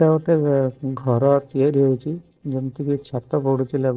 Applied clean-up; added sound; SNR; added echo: neural separator model SepFormer DNS4.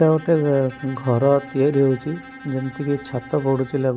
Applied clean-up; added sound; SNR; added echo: none; Bowed string instrument; 19 dB; none.